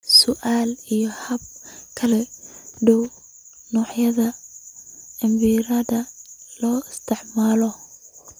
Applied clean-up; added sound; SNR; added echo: none; none; none; none.